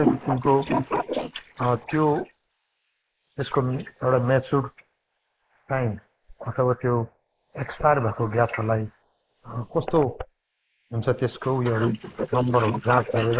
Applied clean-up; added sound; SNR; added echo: neural mask model Resemble Enhance denoiser.